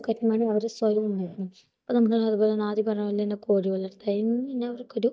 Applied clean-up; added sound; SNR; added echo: neural mask model DeepFilterNet 3.